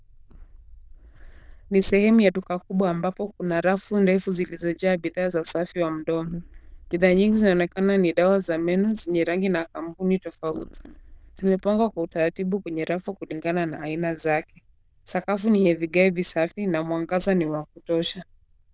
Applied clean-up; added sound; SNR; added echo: neural diffusion model UNIVERSE++.